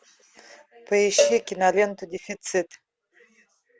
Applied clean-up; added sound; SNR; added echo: none; Cowbell; 2 dB; none.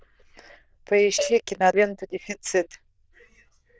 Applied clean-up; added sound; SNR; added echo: neural diffusion model UNIVERSE++.